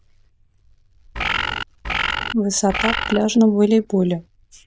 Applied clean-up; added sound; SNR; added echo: neural diffusion model UNIVERSE++.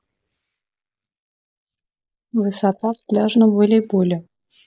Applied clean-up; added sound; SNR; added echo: neural mask model Resemble Enhance denoiser.